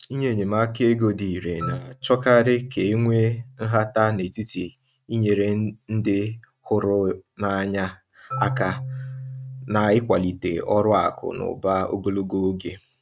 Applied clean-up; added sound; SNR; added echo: neural mask model RNNoise.